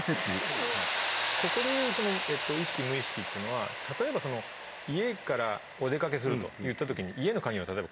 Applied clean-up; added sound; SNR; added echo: none; Tools; 2 dB; none.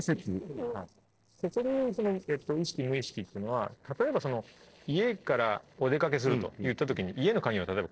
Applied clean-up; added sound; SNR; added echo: neural separator model SepFormer DNS4.